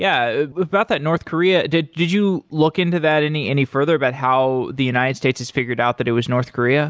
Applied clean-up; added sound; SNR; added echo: none; none; none; none.